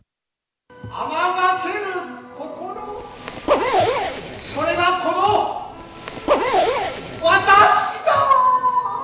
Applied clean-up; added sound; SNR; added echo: none; Zipper (clothing); 2 dB; none.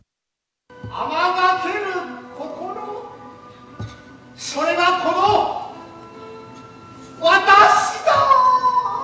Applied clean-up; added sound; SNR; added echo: none; none; none; none.